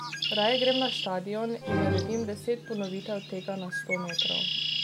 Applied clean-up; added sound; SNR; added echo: none; Musical instrument + Bird; 0 dB; none.